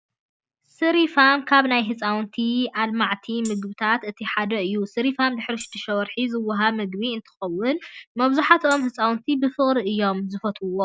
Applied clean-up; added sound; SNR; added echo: none; Tambourine; 18 dB; none.